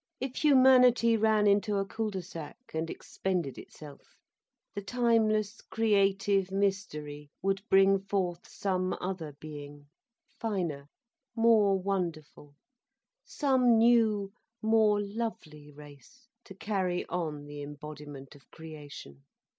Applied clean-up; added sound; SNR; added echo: none; none; none; none.